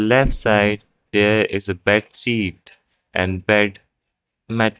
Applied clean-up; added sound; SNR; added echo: neural mask model DeepFilterNet 3.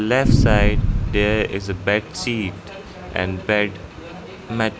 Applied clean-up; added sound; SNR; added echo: none; Boom; -4 dB; none.